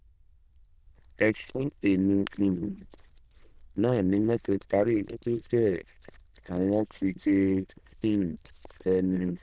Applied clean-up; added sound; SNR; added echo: neural diffusion model UNIVERSE++.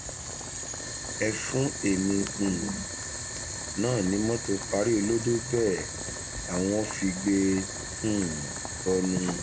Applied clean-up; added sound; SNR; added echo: none; Boiling; 5 dB; none.